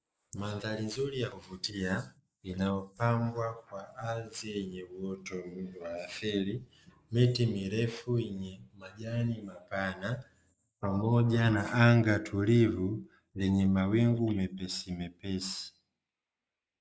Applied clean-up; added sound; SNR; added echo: neural mask model Resemble Enhance denoiser.